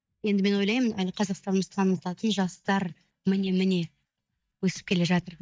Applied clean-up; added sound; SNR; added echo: neural mask model DeepFilterNet 3.